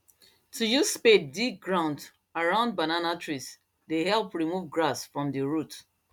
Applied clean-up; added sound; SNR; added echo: none; none; none; none.